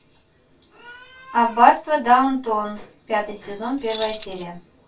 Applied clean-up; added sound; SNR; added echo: none; Keys jangling; 6 dB; reverberation time 0.2 s.